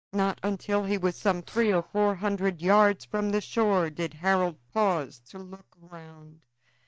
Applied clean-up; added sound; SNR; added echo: neural mask model DeepFilterNet 3.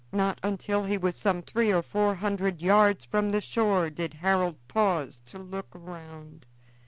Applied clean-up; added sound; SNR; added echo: none; none; none; none.